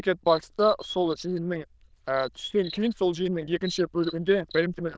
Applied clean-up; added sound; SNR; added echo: neural diffusion model UNIVERSE++.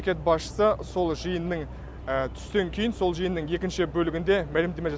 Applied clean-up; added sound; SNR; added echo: none; none; none; none.